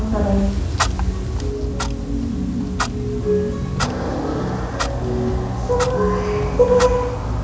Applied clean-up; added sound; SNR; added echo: none; Clock; 2 dB; reverberation time 1.1 s.